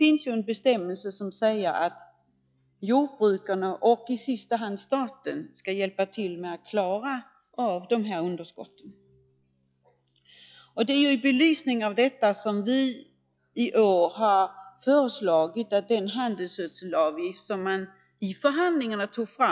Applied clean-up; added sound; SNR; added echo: classical method log-MMSE.